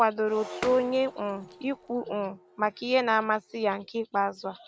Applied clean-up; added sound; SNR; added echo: none; Shatter; 16 dB; none.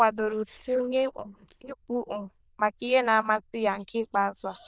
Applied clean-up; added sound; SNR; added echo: neural diffusion model UNIVERSE++.